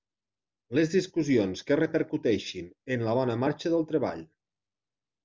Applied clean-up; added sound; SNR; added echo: none; none; none; none.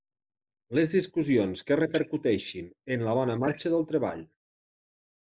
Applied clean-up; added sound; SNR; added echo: neural mask model Resemble Enhance denoiser.